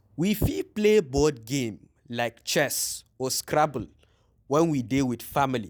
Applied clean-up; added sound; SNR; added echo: none; none; none; none.